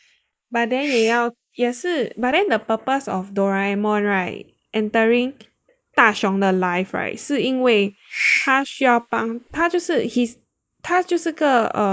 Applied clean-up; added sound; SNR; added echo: neural mask model Resemble Enhance denoiser.